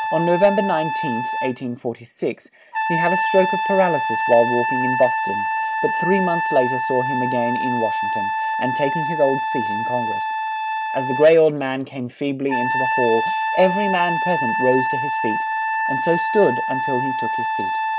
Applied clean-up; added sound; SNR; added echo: none; Trumpet; 1 dB; none.